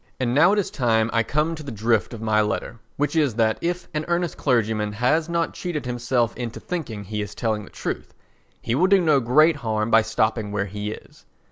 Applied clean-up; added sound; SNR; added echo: none; none; none; none.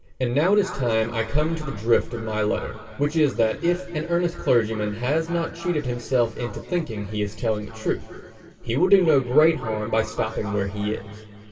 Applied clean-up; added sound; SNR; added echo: none; none; none; reverberation time 2.9 s.